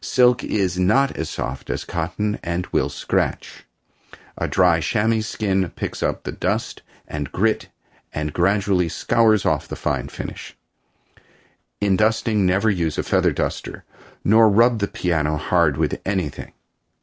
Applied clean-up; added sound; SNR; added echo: none; none; none; none.